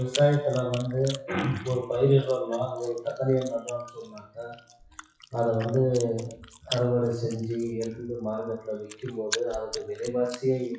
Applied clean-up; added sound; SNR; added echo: classical method WPE with log-MMSE.